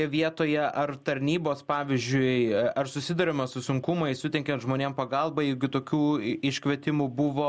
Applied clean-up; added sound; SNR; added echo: none; none; none; none.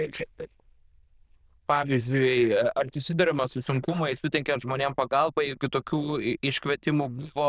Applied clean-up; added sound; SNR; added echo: neural diffusion model UNIVERSE++.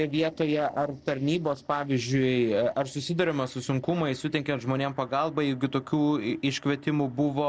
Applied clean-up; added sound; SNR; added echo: neural separator model SepFormer DNS4.